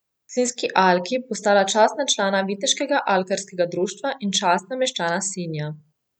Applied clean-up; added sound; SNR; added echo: none; none; none; none.